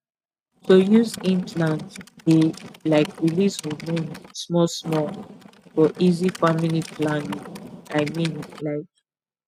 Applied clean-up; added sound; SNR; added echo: neural mask model RNNoise.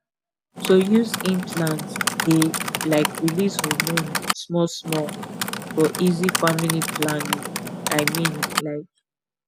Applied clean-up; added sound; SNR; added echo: none; Typing; 3 dB; none.